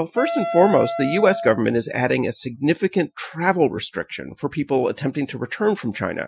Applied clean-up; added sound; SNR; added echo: classical method Wiener filter.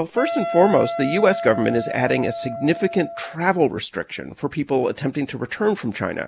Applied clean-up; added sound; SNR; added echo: none; Wind instrument, woodwind instrument; 7 dB; none.